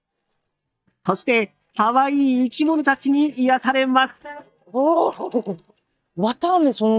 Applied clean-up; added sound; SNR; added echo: neural mask model DeepFilterNet 3.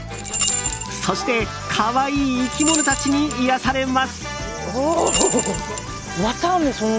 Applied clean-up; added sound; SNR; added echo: none; Rattle / Keys jangling; 6 dB; none.